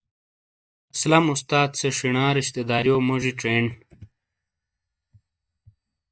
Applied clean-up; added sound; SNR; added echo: neural mask model DeepFilterNet 3.